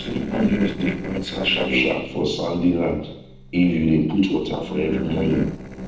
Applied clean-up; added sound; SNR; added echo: neural separator model SepFormer DNS4.